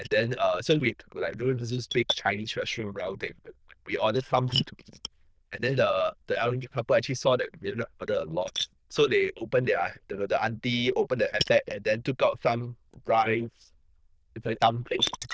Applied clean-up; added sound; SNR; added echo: neural diffusion model UNIVERSE++.